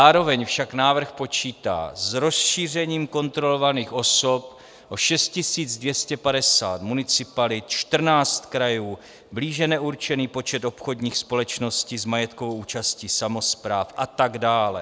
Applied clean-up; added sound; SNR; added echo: none; none; none; none.